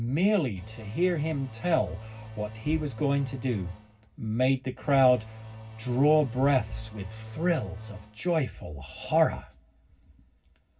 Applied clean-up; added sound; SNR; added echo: none; Engine / Domestic sounds, home sounds; 13 dB; reverberation time 0.4 s.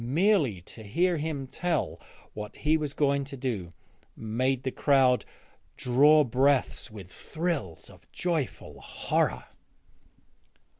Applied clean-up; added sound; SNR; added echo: none; none; none; none.